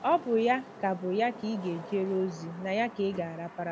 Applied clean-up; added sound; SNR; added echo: none; Wind / Rain; 16 dB; none.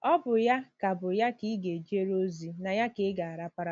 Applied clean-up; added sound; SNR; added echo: none; none; none; none.